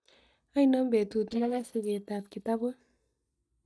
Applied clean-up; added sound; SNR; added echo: neural mask model DeepFilterNet 3.